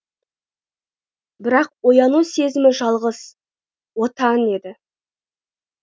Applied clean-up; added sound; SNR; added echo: none; none; none; none.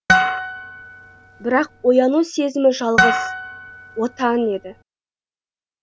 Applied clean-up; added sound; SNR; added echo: none; Harp; 1 dB; none.